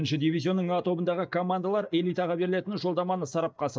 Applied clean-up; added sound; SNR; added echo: neural mask model DeepFilterNet 3.